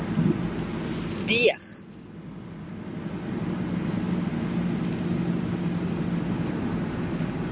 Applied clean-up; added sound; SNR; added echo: none; none; none; none.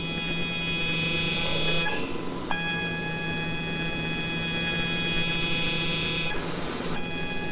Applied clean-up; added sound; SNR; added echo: neural separator model SepFormer WHAMR!.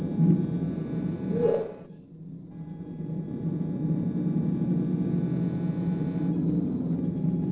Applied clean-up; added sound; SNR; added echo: neural separator model SepFormer DNS4.